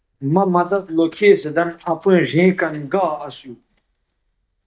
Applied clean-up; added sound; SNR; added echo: neural mask model DeepFilterNet 3.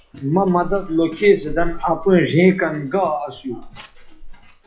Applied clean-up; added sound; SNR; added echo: classical method WPE with log-MMSE.